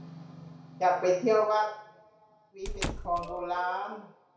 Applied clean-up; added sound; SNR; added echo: none; Squeak / Slam / Wood; 7 dB; reverberation time 0.6 s.